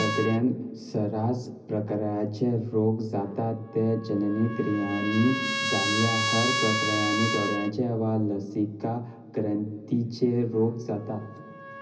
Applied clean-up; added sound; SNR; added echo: none; Trumpet; 6 dB; reverberation time 0.5 s.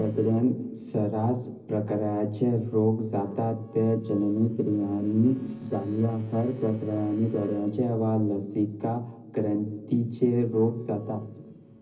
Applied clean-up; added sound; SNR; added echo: neural separator model SepFormer DNS4.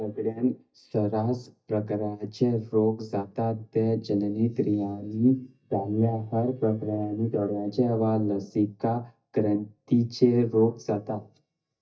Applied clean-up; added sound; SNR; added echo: neural mask model DeepFilterNet 3.